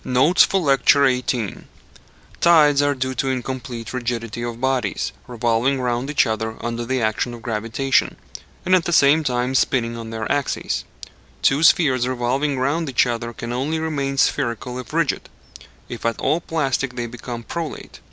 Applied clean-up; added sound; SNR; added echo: none; none; none; none.